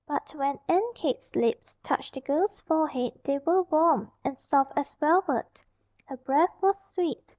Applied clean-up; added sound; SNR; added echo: none; none; none; none.